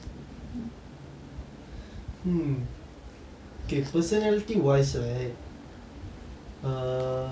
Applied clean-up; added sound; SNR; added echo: none; none; none; none.